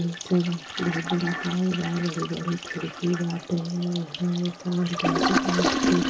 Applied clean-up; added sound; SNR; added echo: none; Toilet flush; 2 dB; reverberation time 0.1 s.